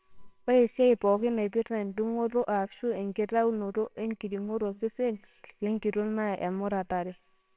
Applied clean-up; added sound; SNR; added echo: neural separator model SepFormer WHAMR!.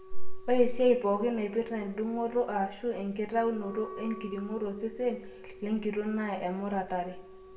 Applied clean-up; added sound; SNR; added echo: none; Wind instrument, woodwind instrument; 19 dB; reverberation time 0.7 s.